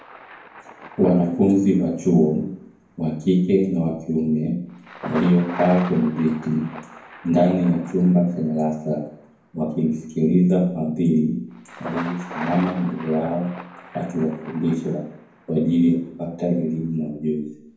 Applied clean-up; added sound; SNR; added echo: none; Thunder; 18 dB; reverberation time 0.9 s.